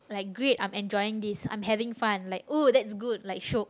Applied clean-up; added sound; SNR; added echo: none; none; none; none.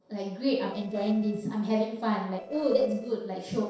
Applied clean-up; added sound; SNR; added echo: neural separator model SepFormer DNS4.